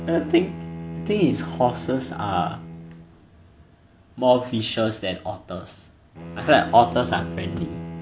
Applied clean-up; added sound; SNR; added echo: none; Bowed string instrument; 11 dB; none.